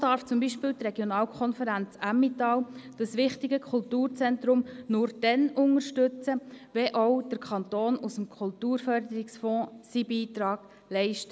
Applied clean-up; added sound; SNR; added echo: none; none; none; none.